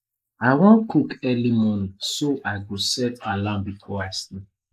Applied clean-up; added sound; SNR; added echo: neural mask model Resemble Enhance denoiser.